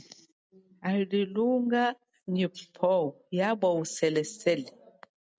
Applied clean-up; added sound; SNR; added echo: none; none; none; none.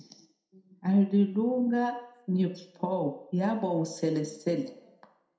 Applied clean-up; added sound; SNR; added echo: none; none; none; reverberation time 0.6 s.